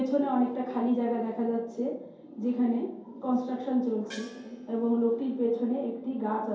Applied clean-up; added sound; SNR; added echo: none; Gong; 19 dB; reverberation time 2.4 s.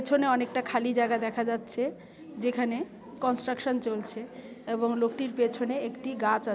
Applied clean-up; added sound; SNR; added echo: none; none; none; none.